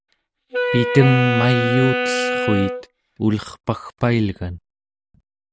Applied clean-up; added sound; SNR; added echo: none; Wind instrument, woodwind instrument; 2 dB; none.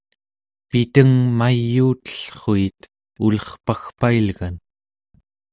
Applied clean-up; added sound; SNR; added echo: none; none; none; none.